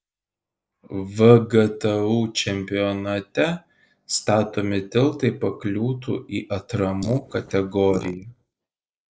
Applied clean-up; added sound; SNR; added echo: neural mask model Resemble Enhance denoiser.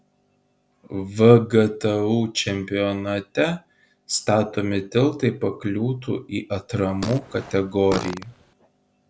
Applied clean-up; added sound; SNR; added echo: none; Fart; 12 dB; none.